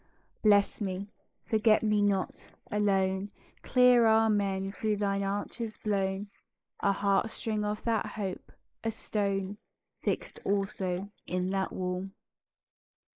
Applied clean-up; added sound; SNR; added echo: neural mask model Resemble Enhance denoiser.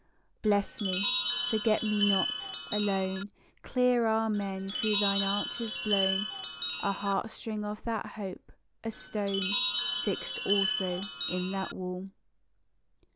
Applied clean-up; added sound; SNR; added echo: none; Chime; -3 dB; none.